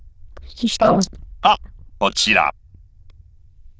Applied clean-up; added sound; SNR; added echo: neural diffusion model UNIVERSE++.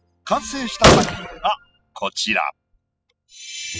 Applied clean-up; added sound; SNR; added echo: classical method spectral subtraction.